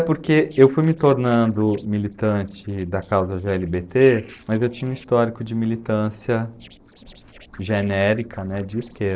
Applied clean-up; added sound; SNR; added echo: neural separator model SepFormer DNS4.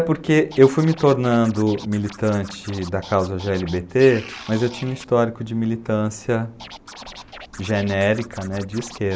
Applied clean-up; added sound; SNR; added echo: none; Scratching (performance technique); 20 dB; none.